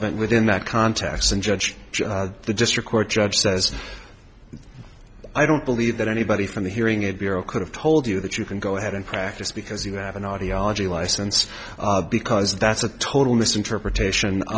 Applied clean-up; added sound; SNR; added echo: none; none; none; none.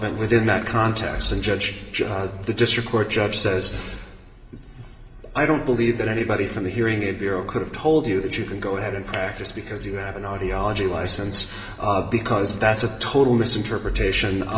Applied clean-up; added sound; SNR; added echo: none; none; none; reverberation time 1.2 s.